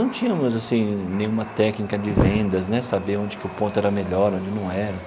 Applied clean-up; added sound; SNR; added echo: none; Chatter / Subway, metro, underground; 15 dB; none.